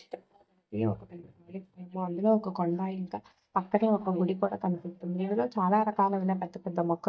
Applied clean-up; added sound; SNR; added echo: neural mask model DeepFilterNet 3.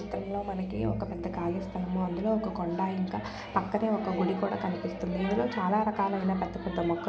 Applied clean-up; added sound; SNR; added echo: none; none; none; none.